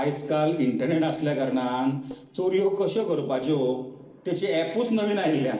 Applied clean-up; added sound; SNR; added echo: neural separator model SepFormer DNS4.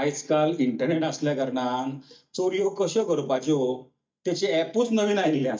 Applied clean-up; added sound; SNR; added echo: neural mask model DeepFilterNet 3.